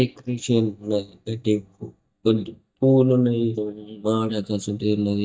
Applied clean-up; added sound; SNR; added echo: neural mask model DeepFilterNet 3.